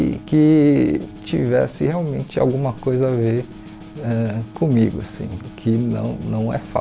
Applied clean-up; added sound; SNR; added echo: none; Snare drum + Bowed string instrument; 19 dB; none.